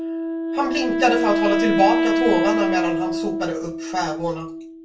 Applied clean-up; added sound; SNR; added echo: none; Wind instrument, woodwind instrument; -1 dB; reverberation time 0.2 s.